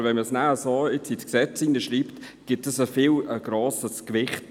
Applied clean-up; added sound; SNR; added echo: none; none; none; none.